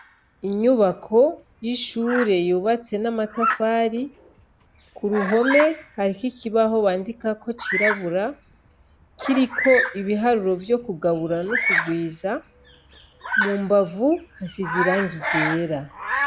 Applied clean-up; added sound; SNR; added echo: none; Bird vocalization, bird call, bird song; 6 dB; none.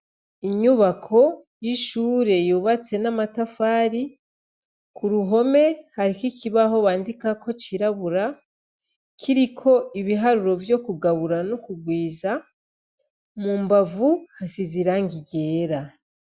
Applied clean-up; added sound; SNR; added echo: none; none; none; none.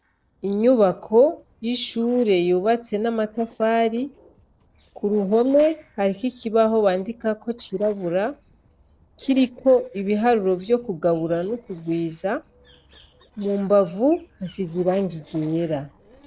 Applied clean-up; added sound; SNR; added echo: neural separator model SepFormer DNS4.